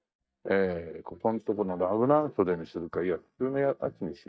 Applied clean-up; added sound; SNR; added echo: neural mask model DeepFilterNet 3.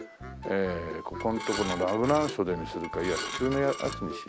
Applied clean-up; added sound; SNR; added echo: none; Dishes, pots, and pans / Glass; 9 dB; none.